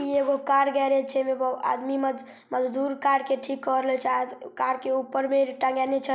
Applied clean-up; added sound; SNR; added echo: none; none; none; none.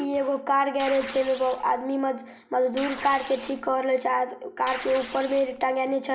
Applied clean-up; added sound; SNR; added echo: none; Tearing; 14 dB; reverberation time 0.3 s.